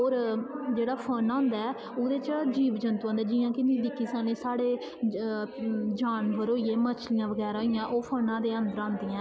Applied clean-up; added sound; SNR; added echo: none; none; none; none.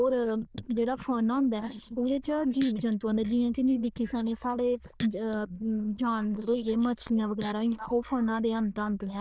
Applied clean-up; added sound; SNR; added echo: neural diffusion model UNIVERSE++.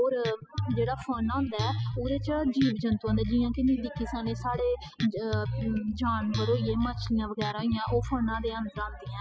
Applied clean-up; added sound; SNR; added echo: classical method spectral subtraction.